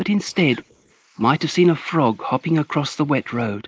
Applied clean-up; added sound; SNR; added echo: neural mask model Resemble Enhance denoiser.